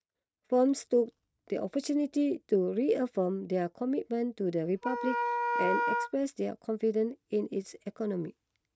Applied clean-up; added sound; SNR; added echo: neural mask model RNNoise.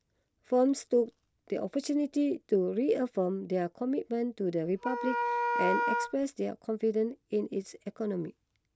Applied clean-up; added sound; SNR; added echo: none; Wind instrument, woodwind instrument; 0 dB; none.